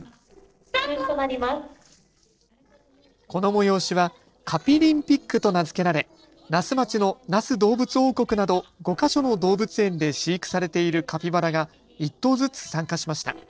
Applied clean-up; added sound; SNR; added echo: neural separator model SepFormer DNS4.